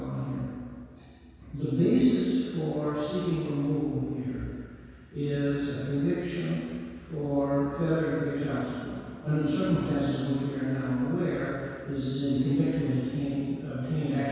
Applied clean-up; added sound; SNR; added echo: none; none; none; reverberation time 2.0 s.